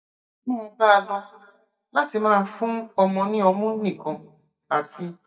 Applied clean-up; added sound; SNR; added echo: neural mask model DeepFilterNet 3.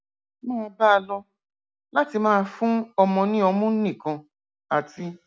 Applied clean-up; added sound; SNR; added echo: none; none; none; none.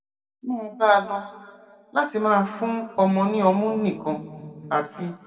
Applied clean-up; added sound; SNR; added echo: neural separator model SepFormer DNS4.